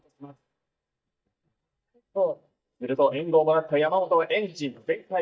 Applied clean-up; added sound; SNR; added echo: neural mask model DeepFilterNet 3.